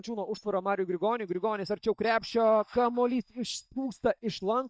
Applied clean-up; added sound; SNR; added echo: neural mask model DeepFilterNet 3.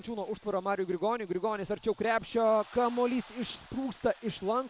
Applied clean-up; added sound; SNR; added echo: none; Chime; 3 dB; none.